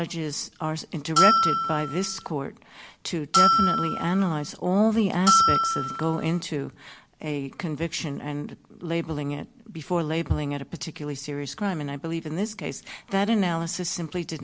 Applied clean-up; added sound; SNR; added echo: none; Bell; -5 dB; none.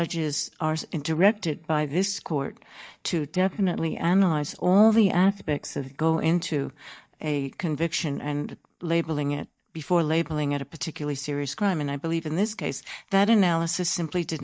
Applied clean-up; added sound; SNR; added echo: neural mask model DeepFilterNet 3.